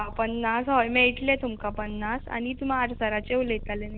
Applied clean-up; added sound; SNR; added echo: none; Purr; 13 dB; none.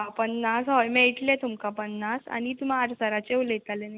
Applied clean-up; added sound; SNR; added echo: none; none; none; none.